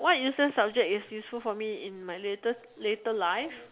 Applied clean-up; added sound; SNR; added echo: none; none; none; none.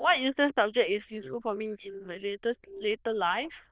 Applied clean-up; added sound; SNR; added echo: neural diffusion model UNIVERSE++.